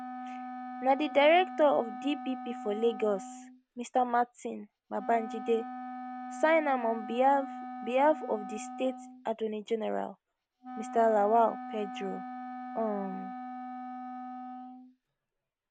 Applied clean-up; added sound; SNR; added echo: none; Wind instrument, woodwind instrument; 11 dB; none.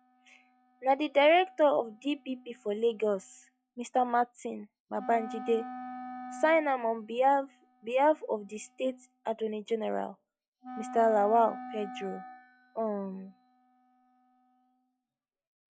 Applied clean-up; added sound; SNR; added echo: classical method log-MMSE.